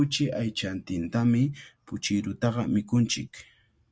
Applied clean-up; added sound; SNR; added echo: none; none; none; none.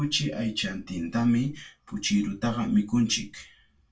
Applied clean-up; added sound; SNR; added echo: none; none; none; reverberation time 0.2 s.